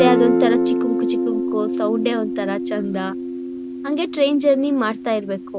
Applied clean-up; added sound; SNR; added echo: none; Guitar; 1 dB; none.